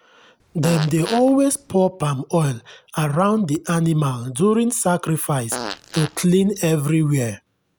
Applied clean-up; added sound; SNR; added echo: none; Fart; 13 dB; none.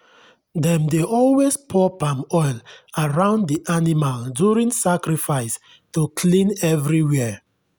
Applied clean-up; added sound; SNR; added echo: none; none; none; none.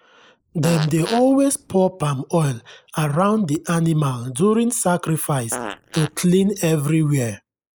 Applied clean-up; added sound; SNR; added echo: neural mask model Resemble Enhance denoiser.